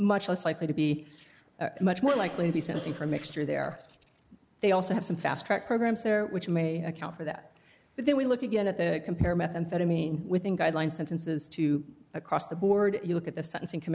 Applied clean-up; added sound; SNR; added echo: none; Cough; 14 dB; none.